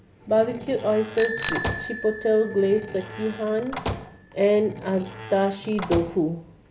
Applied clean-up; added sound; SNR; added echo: none; Bicycle bell + Slam; 5 dB; none.